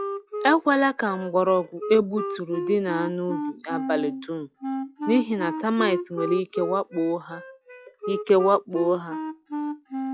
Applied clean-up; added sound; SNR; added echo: classical method log-MMSE.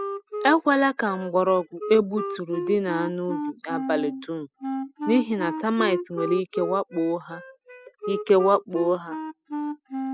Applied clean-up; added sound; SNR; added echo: classical method spectral subtraction.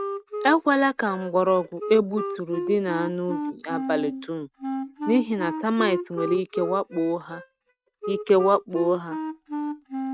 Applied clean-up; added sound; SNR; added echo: neural mask model RNNoise.